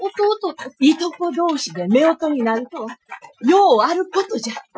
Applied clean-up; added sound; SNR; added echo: classical method Wiener filter.